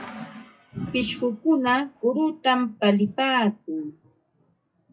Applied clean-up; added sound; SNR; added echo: classical method WPE with log-MMSE.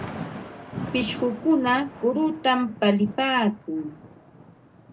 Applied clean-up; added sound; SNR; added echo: none; Thunder / Rain; 13 dB; reverberation time 0.2 s.